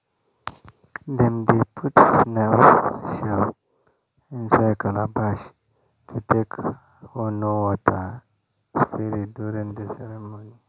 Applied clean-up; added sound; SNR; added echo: none; none; none; none.